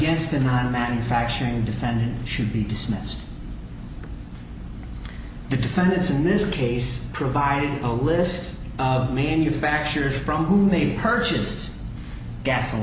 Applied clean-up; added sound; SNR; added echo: none; none; none; none.